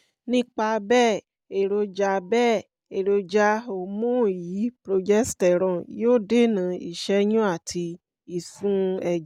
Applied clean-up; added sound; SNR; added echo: none; none; none; none.